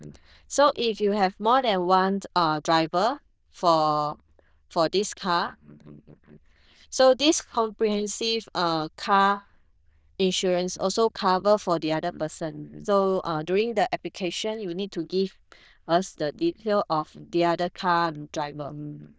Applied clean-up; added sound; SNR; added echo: neural diffusion model UNIVERSE++.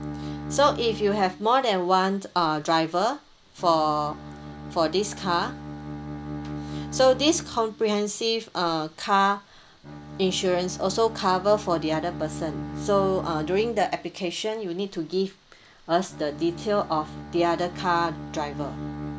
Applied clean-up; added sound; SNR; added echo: none; Bowed string instrument; 12 dB; none.